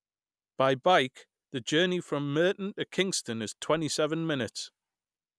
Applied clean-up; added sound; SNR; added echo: none; none; none; none.